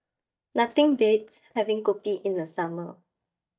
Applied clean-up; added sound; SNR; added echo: neural mask model DeepFilterNet 3.